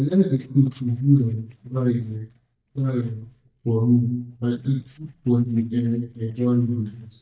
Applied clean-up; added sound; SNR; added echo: neural mask model DeepFilterNet 3.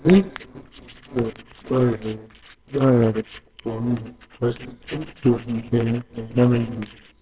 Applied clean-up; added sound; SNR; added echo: neural separator model SepFormer WHAMR!.